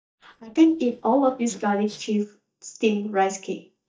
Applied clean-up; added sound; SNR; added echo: neural mask model DeepFilterNet 3.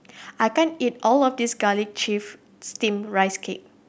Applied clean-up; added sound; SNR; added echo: none; none; none; none.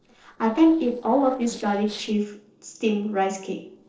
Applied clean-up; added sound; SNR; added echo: neural separator model SepFormer DNS4.